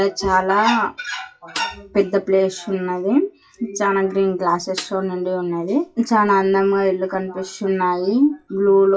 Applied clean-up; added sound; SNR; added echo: classical method WPE with log-MMSE.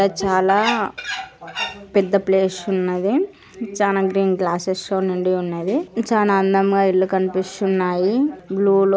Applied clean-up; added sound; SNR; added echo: none; none; none; none.